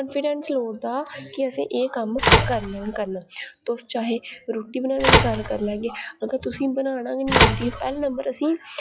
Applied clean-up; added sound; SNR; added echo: classical method log-MMSE.